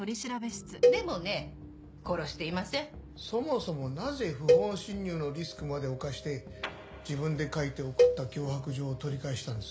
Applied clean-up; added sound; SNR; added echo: none; Cowbell; -4 dB; none.